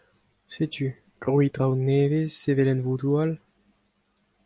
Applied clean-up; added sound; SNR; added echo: none; none; none; none.